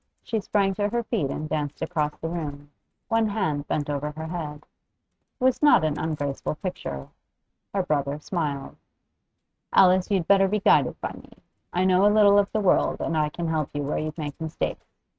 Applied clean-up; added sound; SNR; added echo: neural mask model RNNoise.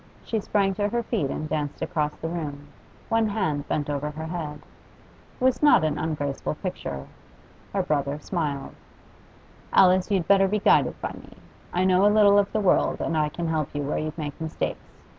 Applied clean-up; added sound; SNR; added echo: none; none; none; none.